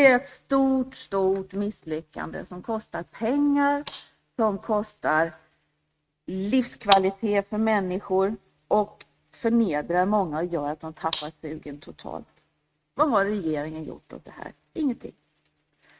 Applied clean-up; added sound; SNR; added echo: neural mask model RNNoise.